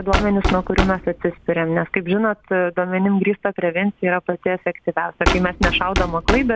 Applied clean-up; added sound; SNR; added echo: none; Knock; 5 dB; none.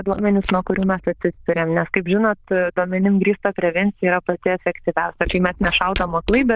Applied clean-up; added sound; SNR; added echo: neural diffusion model UNIVERSE++.